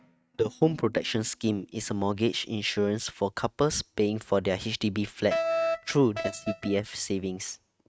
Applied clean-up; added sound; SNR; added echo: neural mask model RNNoise.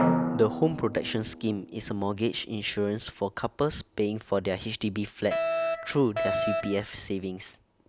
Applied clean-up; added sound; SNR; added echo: none; Drum + Alarm; 4 dB; none.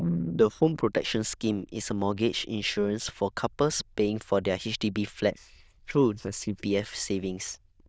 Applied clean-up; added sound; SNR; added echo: neural diffusion model UNIVERSE++.